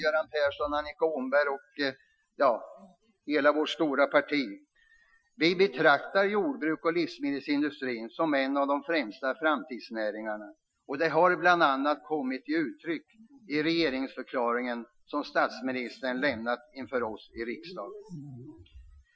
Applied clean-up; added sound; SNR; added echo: classical method Wiener filter.